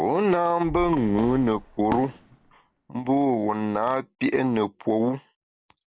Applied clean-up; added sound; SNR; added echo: none; Fireworks; 15 dB; none.